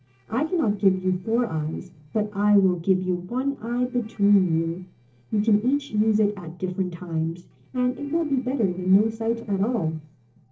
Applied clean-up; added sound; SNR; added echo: neural separator model SepFormer DNS4.